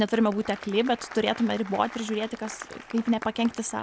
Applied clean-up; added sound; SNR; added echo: none; Applause; 16 dB; none.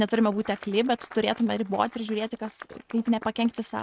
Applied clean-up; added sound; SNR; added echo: neural mask model RNNoise.